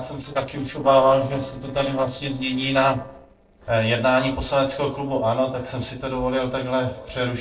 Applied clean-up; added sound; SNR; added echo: neural separator model SepFormer DNS4.